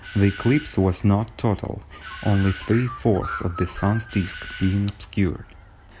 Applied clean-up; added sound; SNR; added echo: none; Doorbell + Bird; 14 dB; none.